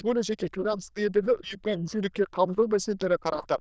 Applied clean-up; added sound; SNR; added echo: neural diffusion model UNIVERSE++.